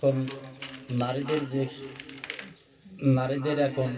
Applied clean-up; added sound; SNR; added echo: none; Tools; 18 dB; reverberation time 2.9 s.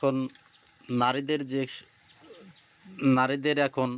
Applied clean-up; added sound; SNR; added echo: none; none; none; none.